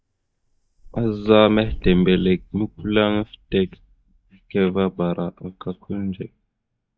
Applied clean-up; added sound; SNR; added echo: neural mask model DeepFilterNet 3.